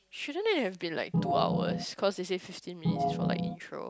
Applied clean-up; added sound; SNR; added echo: none; Organ; -4 dB; none.